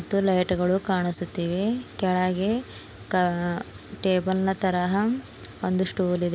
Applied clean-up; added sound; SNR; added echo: none; none; none; none.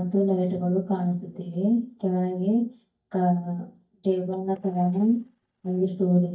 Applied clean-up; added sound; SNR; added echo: neural mask model DeepFilterNet 3.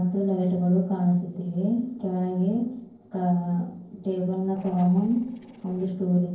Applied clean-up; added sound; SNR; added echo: neural separator model SepFormer DNS4.